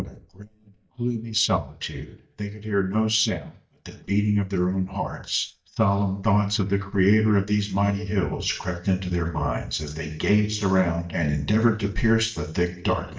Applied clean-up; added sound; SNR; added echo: neural mask model DeepFilterNet 3.